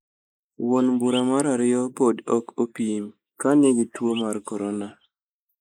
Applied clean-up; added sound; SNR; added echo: neural mask model Resemble Enhance denoiser.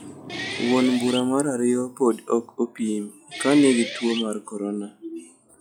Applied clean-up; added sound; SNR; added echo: classical method log-MMSE.